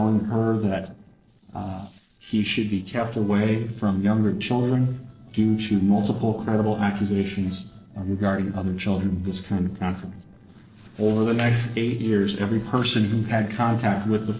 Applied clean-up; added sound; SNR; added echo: neural separator model SepFormer DNS4.